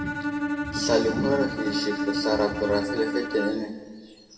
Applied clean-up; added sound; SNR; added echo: none; Bowed string instrument; 2 dB; reverberation time 1.4 s.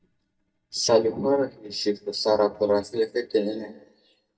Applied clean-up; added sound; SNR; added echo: neural mask model DeepFilterNet 3.